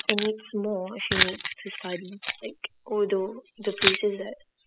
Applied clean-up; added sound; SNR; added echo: classical method spectral subtraction.